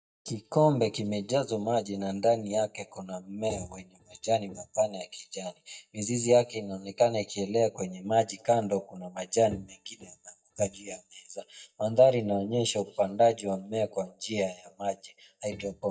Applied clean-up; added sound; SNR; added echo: neural mask model DeepFilterNet 3.